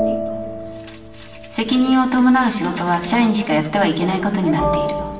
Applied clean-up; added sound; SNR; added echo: none; none; none; reverberation time 2.3 s.